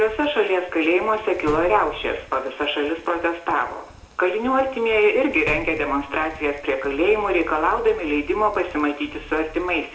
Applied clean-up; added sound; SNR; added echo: none; Slam; 15 dB; reverberation time 0.6 s.